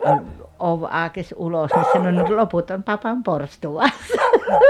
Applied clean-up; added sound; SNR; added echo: none; Bark; 4 dB; none.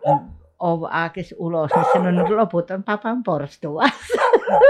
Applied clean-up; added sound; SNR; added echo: classical method log-MMSE.